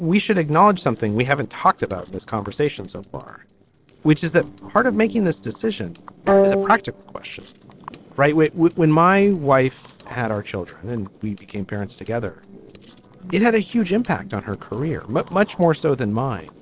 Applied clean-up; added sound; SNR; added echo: neural separator model SepFormer DNS4.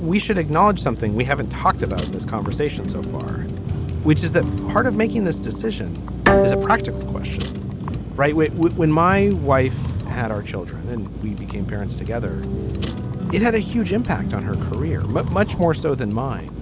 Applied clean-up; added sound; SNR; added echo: none; Bowed string instrument + Vehicle; 3 dB; none.